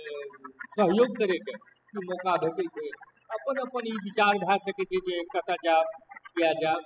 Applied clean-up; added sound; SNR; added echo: classical method spectral subtraction.